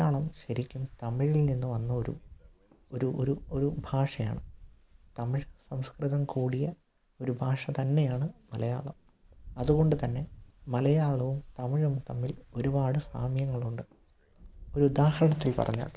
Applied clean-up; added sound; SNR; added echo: none; Rain; 18 dB; none.